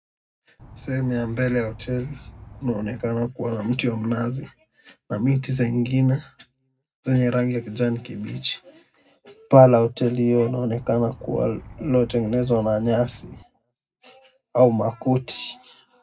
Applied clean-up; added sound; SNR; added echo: none; Insect; 19 dB; reverberation time 0.3 s.